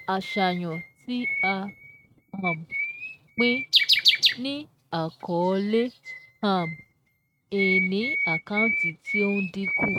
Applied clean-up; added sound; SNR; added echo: neural mask model RNNoise.